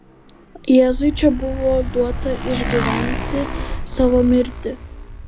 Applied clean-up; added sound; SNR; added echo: none; Motorcycle; 6 dB; none.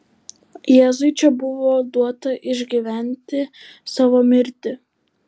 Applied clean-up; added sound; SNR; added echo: none; none; none; none.